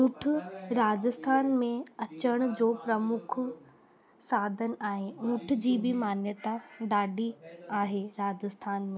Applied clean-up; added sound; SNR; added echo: none; none; none; none.